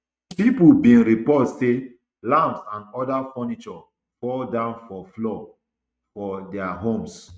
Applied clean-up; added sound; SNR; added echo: neural mask model RNNoise.